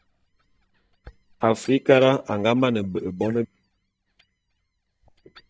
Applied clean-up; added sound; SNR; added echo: neural mask model DeepFilterNet 3.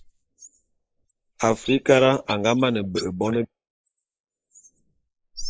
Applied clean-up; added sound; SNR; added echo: neural mask model Resemble Enhance denoiser.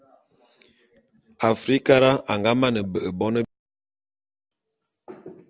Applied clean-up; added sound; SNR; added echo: none; none; none; none.